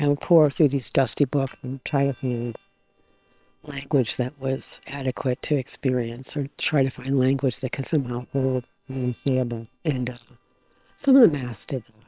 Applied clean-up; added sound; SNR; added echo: neural separator model SepFormer WHAM!.